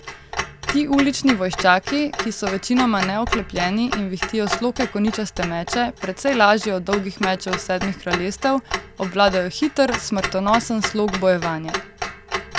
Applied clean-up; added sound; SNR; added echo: none; Clock; 8 dB; none.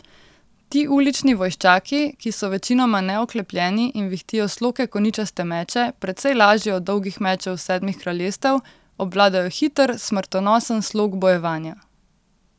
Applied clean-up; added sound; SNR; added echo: none; none; none; none.